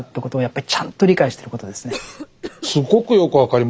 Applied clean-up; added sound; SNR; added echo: none; Cough; 17 dB; none.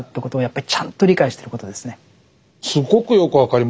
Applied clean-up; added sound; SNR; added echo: none; none; none; none.